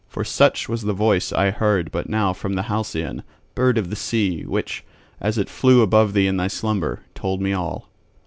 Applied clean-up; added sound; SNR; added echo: none; none; none; none.